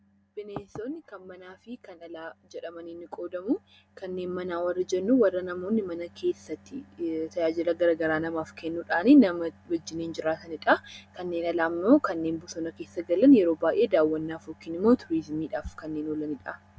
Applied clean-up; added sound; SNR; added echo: none; none; none; none.